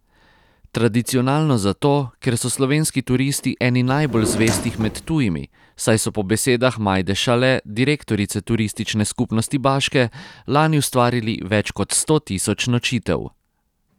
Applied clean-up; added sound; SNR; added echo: none; Drawer open or close; 7 dB; none.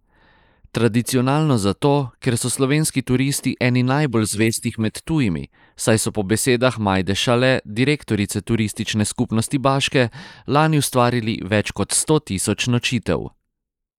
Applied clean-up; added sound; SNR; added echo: neural mask model Resemble Enhance denoiser.